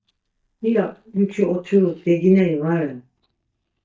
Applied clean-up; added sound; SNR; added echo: neural mask model DeepFilterNet 3.